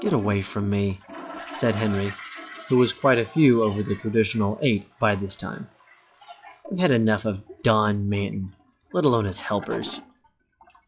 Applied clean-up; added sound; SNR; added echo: classical method log-MMSE.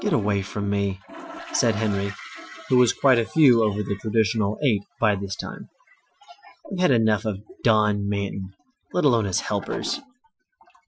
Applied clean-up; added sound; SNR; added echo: classical method Wiener filter.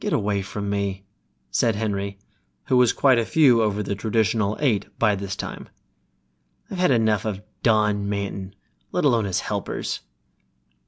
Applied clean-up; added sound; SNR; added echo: none; none; none; none.